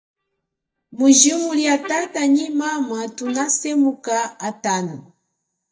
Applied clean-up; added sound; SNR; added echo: neural mask model DeepFilterNet 3.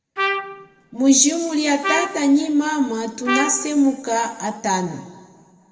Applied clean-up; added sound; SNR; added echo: none; Trumpet; 7 dB; reverberation time 1.6 s.